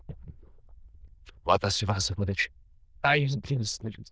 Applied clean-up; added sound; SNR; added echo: neural diffusion model UNIVERSE++.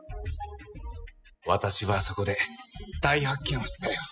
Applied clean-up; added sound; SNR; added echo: classical method spectral subtraction.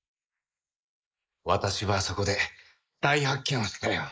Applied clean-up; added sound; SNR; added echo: neural mask model Resemble Enhance denoiser.